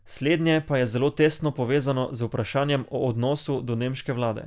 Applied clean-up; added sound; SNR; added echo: none; none; none; none.